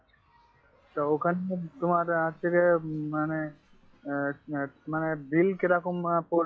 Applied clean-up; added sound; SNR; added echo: classical method log-MMSE.